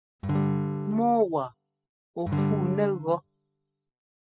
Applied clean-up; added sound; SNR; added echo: classical method spectral subtraction.